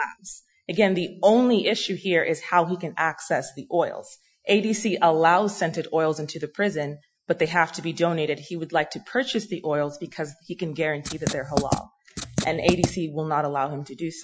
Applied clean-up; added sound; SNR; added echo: classical method Wiener filter.